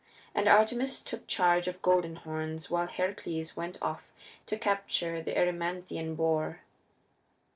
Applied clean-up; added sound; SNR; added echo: neural separator model SepFormer DNS4.